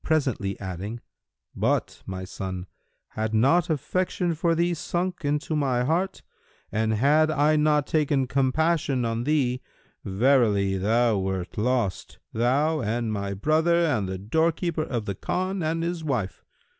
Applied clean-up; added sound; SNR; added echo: none; none; none; none.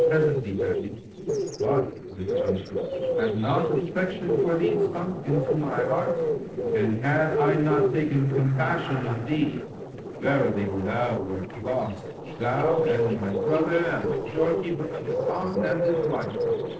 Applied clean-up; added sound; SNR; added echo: neural separator model SepFormer DNS4.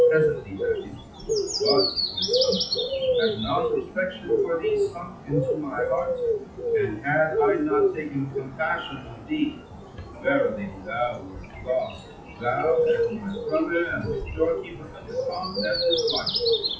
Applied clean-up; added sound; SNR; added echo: classical method WPE with log-MMSE.